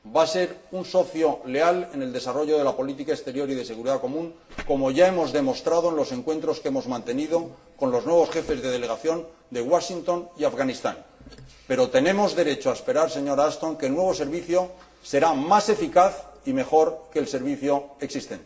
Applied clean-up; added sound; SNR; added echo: none; none; none; reverberation time 0.7 s.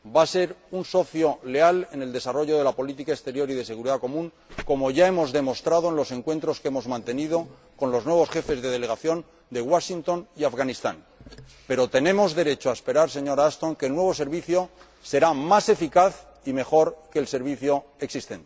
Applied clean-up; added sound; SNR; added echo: none; none; none; none.